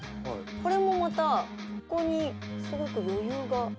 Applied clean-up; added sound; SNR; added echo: none; Electric guitar; 8 dB; none.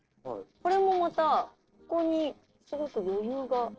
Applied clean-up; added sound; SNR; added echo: neural separator model SepFormer DNS4.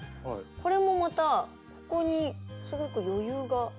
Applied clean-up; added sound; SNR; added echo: none; none; none; none.